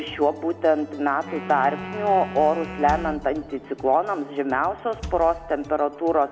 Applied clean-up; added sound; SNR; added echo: none; Wind instrument, woodwind instrument + Wood; 13 dB; none.